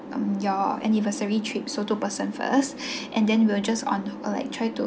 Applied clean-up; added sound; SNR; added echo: none; none; none; none.